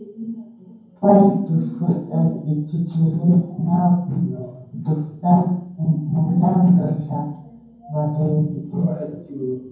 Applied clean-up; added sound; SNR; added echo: none; none; none; reverberation time 0.9 s.